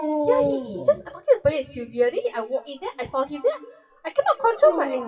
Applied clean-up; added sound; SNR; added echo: classical method WPE with log-MMSE.